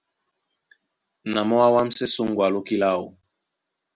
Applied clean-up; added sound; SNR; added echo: none; none; none; none.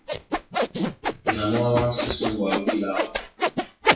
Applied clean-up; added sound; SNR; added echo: classical method WPE with log-MMSE.